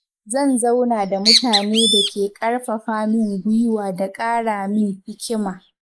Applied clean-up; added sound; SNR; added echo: neural mask model Resemble Enhance denoiser.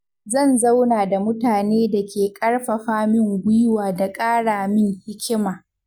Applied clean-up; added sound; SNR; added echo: none; none; none; none.